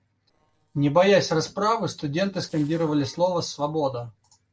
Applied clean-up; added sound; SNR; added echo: neural separator model SepFormer DNS4.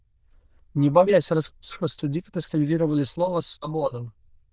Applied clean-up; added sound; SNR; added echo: neural diffusion model UNIVERSE++.